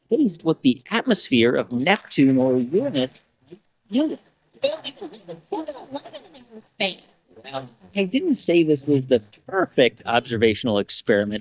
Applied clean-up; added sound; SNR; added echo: neural mask model DeepFilterNet 3.